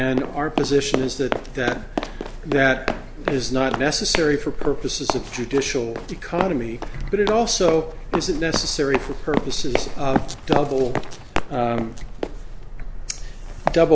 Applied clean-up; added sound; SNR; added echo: none; Run; 6 dB; none.